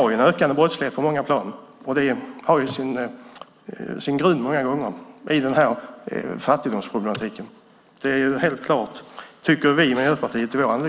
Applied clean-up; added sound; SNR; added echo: none; none; none; none.